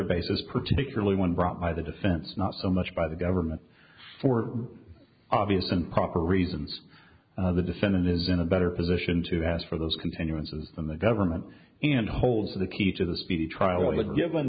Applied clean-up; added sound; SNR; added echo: none; none; none; none.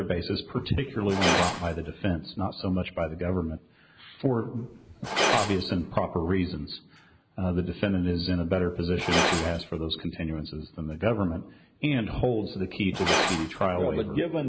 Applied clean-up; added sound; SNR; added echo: none; Glass; 5 dB; none.